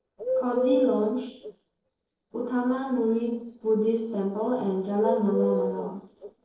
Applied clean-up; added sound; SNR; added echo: neural separator model SepFormer DNS4.